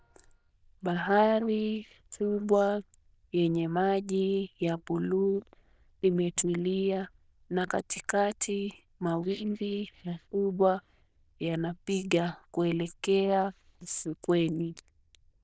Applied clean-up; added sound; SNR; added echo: neural diffusion model UNIVERSE++.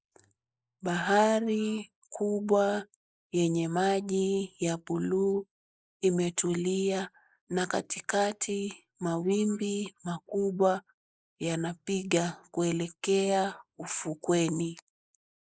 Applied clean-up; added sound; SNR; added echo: neural mask model Resemble Enhance denoiser.